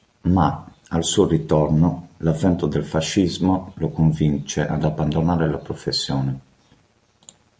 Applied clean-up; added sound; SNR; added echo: none; none; none; none.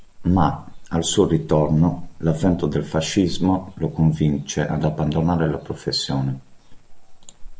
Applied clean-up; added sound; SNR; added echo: none; Cricket / Frog; 15 dB; none.